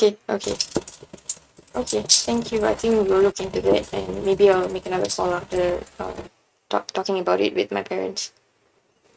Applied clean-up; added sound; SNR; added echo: neural mask model RNNoise.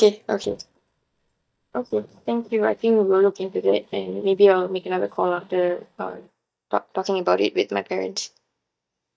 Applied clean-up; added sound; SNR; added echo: neural mask model DeepFilterNet 3.